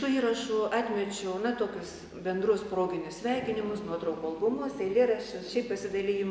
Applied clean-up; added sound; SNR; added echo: none; none; none; none.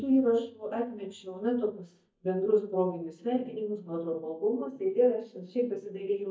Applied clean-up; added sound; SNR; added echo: neural mask model DeepFilterNet 3.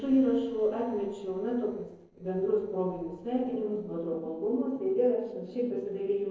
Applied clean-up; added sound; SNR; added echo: neural separator model SepFormer DNS4.